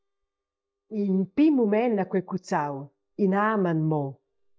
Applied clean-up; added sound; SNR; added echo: neural mask model DeepFilterNet 3.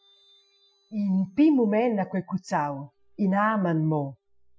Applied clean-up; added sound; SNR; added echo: classical method Wiener filter.